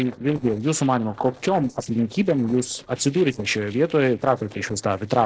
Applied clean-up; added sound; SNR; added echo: neural separator model SepFormer DNS4.